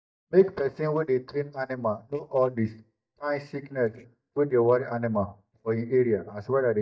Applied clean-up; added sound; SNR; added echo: neural mask model DeepFilterNet 3.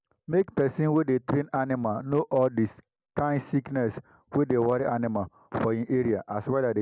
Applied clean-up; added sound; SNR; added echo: none; none; none; none.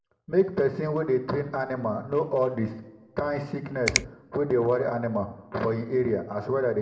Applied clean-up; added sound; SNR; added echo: none; Finger snapping; 6 dB; reverberation time 0.7 s.